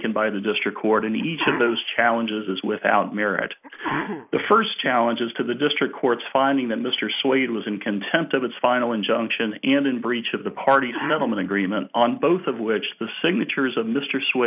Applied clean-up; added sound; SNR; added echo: neural mask model Resemble Enhance denoiser.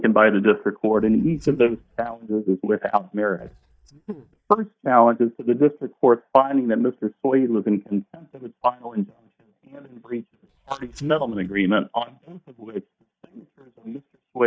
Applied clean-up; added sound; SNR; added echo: neural mask model DeepFilterNet 3.